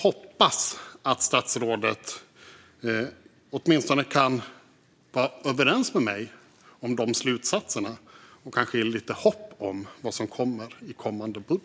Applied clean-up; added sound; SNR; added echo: none; none; none; none.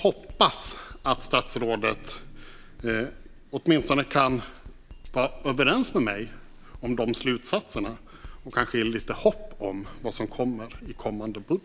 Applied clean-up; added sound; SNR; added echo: none; Drum kit; 15 dB; none.